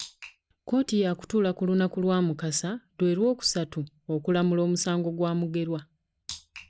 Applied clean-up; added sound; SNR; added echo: none; none; none; none.